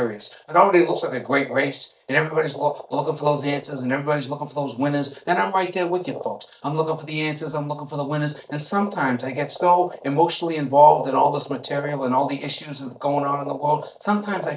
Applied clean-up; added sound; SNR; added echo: neural mask model DeepFilterNet 3.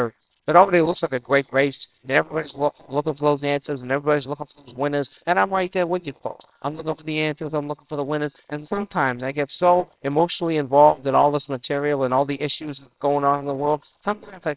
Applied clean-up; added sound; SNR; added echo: neural separator model SepFormer WHAMR!.